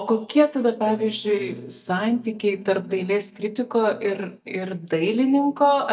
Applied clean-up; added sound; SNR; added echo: neural mask model DeepFilterNet 3.